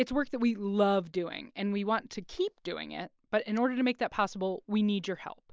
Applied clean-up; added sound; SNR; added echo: neural mask model Resemble Enhance denoiser.